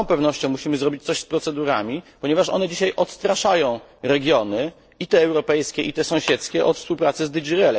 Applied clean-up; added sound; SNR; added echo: neural separator model SepFormer DNS4.